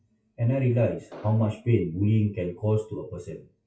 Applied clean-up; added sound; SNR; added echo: classical method WPE with log-MMSE.